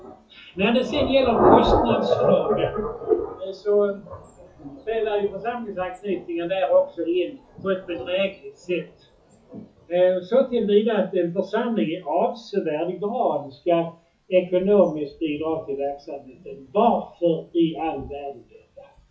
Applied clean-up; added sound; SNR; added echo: classical method WPE with log-MMSE.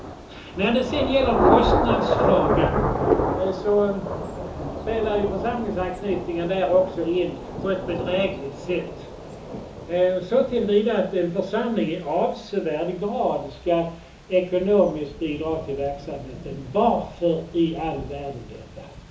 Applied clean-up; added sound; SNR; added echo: none; Thunder / Rain; 4 dB; reverberation time 0.8 s.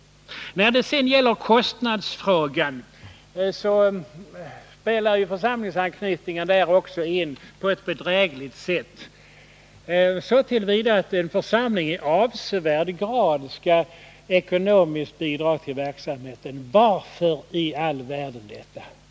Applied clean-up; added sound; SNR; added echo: none; none; none; none.